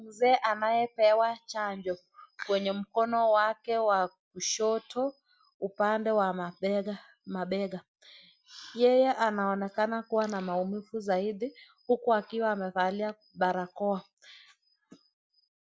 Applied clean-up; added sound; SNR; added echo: none; none; none; none.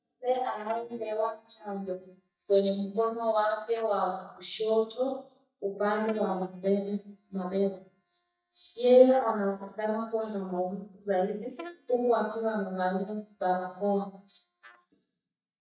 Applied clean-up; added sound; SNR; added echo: neural mask model DeepFilterNet 3.